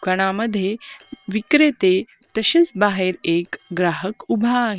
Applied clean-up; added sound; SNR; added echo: neural separator model SepFormer WHAM!.